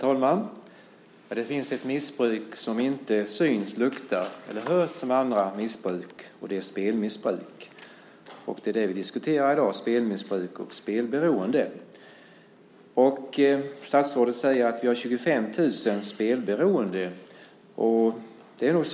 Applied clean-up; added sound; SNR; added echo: none; none; none; none.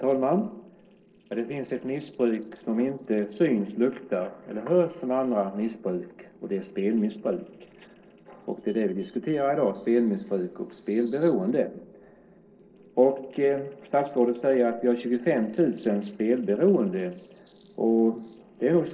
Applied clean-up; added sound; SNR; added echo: neural separator model SepFormer DNS4.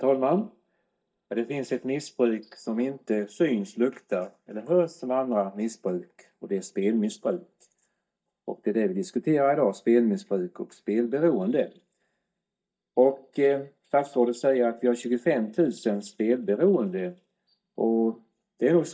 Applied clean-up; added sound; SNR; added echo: neural mask model DeepFilterNet 3.